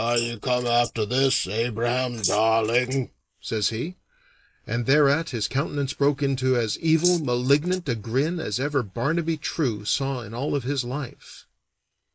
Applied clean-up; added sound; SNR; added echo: neural mask model Resemble Enhance denoiser.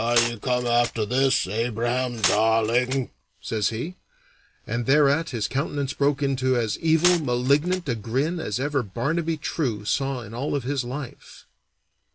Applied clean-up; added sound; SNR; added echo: none; Glass; 6 dB; none.